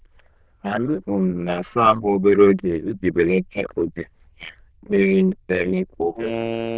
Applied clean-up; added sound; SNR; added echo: neural diffusion model UNIVERSE++.